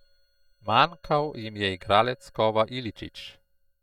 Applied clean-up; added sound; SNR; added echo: neural mask model DeepFilterNet 3.